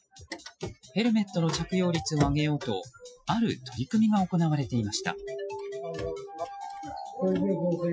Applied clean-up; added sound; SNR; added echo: classical method Wiener filter.